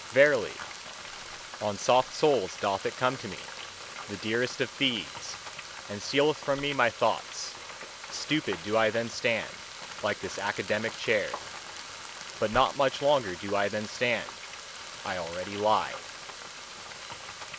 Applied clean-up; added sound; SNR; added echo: none; Frying (food); 12 dB; none.